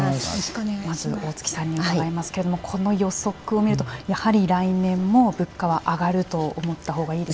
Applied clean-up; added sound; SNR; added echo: none; Sawing + Musical instrument; 20 dB; none.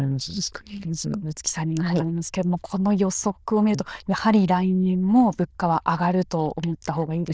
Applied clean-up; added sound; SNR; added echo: neural diffusion model UNIVERSE++.